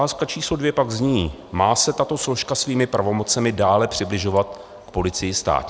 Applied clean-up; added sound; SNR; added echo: none; none; none; none.